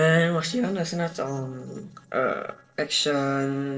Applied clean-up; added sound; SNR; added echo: neural separator model SepFormer DNS4.